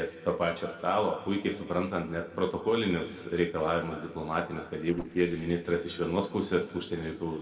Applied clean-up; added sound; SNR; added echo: neural separator model SepFormer DNS4.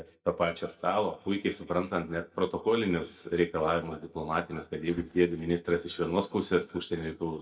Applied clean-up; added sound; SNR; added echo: neural mask model DeepFilterNet 3.